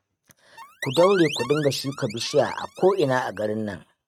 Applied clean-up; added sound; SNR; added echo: neural mask model RNNoise.